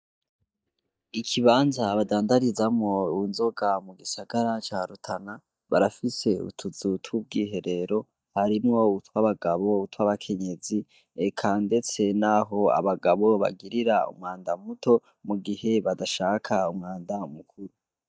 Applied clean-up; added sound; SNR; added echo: neural mask model DeepFilterNet 3.